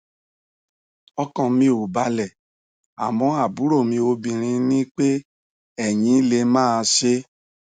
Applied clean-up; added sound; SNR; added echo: none; none; none; none.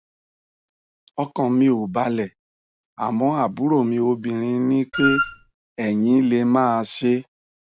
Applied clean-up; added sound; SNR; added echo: none; Wind instrument, woodwind instrument; 0 dB; none.